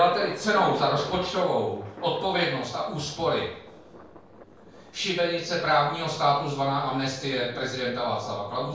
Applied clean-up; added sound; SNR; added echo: none; Thunder; 15 dB; reverberation time 0.5 s.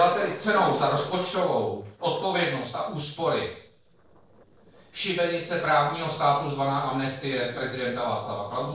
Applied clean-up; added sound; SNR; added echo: neural separator model SepFormer DNS4.